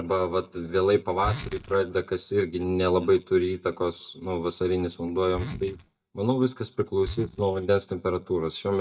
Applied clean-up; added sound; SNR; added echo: neural mask model DeepFilterNet 3.